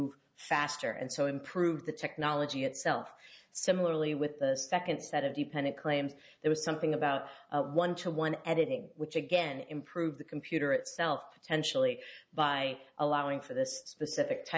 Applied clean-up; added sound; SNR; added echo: none; none; none; none.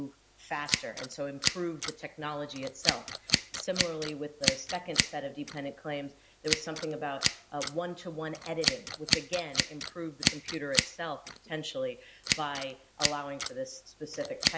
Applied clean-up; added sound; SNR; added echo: none; Scissors; -3 dB; none.